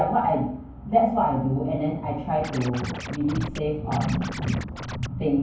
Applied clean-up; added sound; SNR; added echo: none; Scratching (performance technique); 12 dB; reverberation time 0.9 s.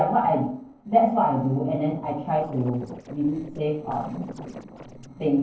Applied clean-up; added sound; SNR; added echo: neural separator model SepFormer DNS4.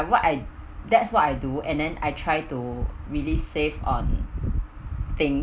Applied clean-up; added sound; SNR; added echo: none; none; none; none.